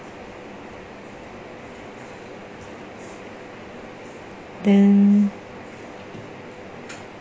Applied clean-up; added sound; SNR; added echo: none; none; none; none.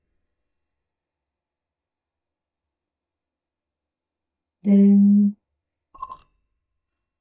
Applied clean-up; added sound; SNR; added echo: neural mask model DeepFilterNet 3.